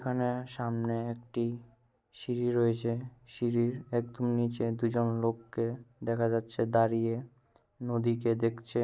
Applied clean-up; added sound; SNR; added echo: none; none; none; none.